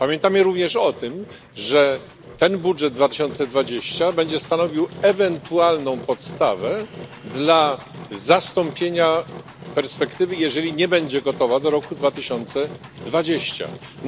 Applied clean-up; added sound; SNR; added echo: none; Engine; 17 dB; none.